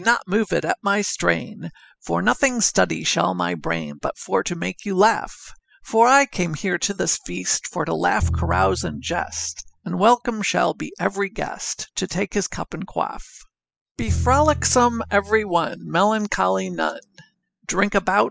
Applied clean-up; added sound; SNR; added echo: classical method spectral subtraction.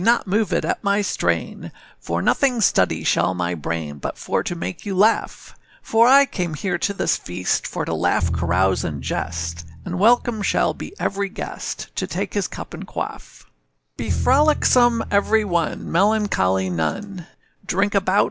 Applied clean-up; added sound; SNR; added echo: none; Bowed string instrument; 7 dB; none.